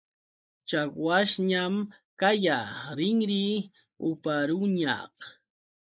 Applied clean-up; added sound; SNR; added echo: neural mask model Resemble Enhance denoiser.